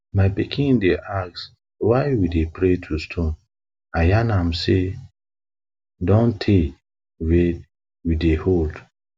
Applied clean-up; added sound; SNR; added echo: none; none; none; none.